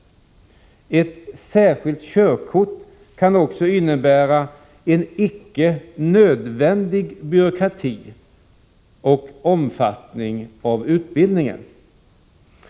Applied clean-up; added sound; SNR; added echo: none; none; none; none.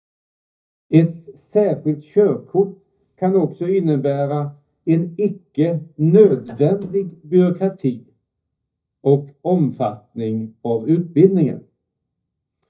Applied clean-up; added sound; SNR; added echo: neural mask model DeepFilterNet 3.